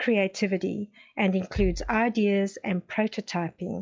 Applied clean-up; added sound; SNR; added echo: classical method log-MMSE.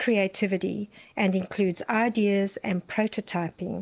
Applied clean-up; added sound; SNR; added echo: none; none; none; none.